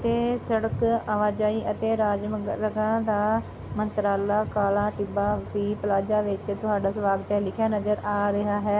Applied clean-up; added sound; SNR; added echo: none; none; none; none.